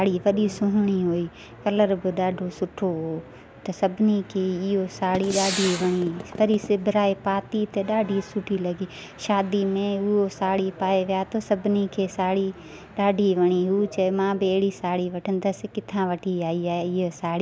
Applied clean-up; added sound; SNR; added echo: none; Gunshot, gunfire; 8 dB; none.